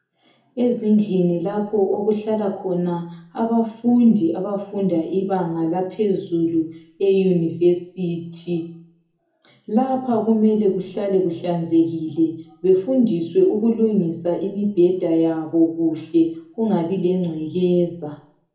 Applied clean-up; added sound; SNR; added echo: none; none; none; reverberation time 0.6 s.